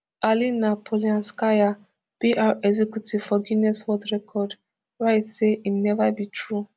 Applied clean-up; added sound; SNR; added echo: none; none; none; none.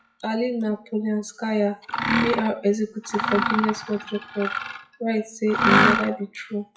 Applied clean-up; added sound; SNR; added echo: classical method WPE with log-MMSE.